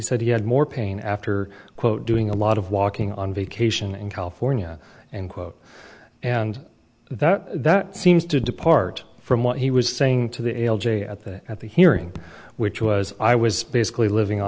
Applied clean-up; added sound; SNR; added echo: none; Raindrop / Drip; 17 dB; none.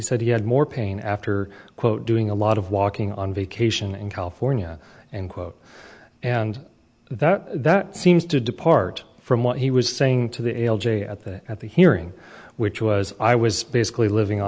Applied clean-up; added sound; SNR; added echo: none; none; none; none.